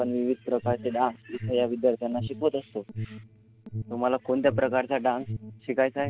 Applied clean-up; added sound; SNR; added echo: none; Alarm; 12 dB; none.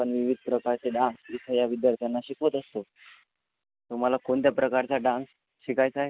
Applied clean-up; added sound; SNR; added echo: none; none; none; none.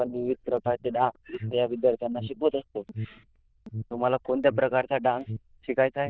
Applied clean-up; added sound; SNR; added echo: neural diffusion model UNIVERSE++.